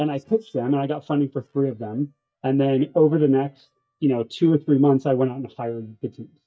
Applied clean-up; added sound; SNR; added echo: neural mask model DeepFilterNet 3.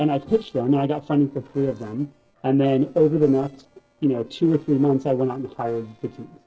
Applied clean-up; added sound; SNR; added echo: neural separator model SepFormer DNS4.